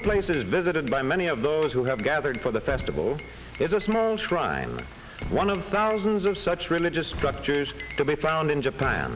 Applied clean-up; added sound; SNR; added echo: none; Truck + Glass; 13 dB; none.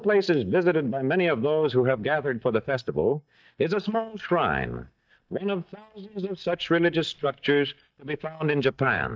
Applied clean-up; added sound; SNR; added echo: neural mask model DeepFilterNet 3.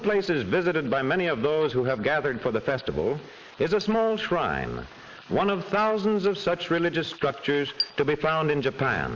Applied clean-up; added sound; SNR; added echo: neural mask model Resemble Enhance denoiser.